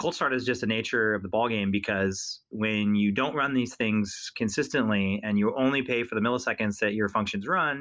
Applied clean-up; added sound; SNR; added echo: none; none; none; none.